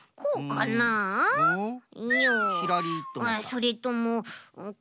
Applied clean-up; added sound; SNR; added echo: none; none; none; none.